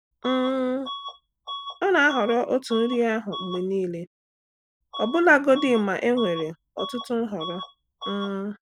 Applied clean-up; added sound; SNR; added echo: none; Bus / Alarm; 13 dB; none.